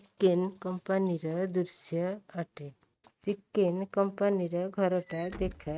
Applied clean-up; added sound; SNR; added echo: neural mask model RNNoise.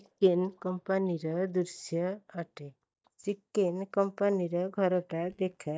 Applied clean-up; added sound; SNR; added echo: neural mask model DeepFilterNet 3.